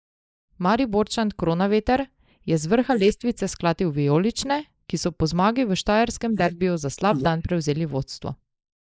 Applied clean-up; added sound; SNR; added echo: neural mask model Resemble Enhance denoiser.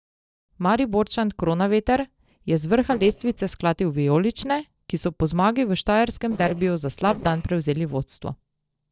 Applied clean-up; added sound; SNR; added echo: neural separator model SepFormer DNS4.